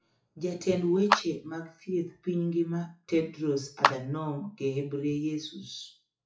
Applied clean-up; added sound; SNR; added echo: classical method WPE with log-MMSE.